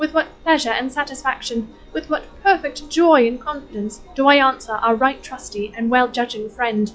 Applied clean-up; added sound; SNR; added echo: classical method log-MMSE.